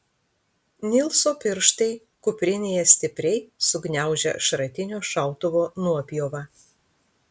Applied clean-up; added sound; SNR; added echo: none; none; none; none.